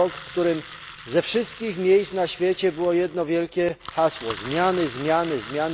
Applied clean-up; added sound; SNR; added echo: none; Engine; 16 dB; none.